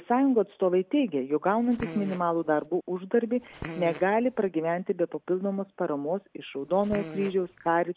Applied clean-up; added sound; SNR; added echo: none; Fart; 14 dB; none.